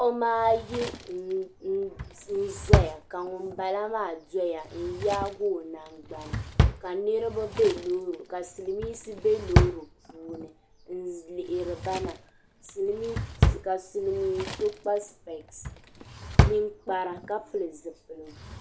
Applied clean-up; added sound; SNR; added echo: none; Drawer open or close; 0 dB; none.